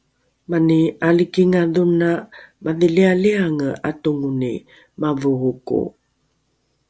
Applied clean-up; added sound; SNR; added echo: none; none; none; none.